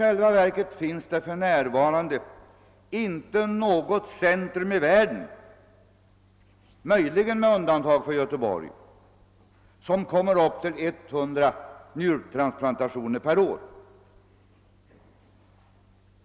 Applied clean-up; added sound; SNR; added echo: none; none; none; none.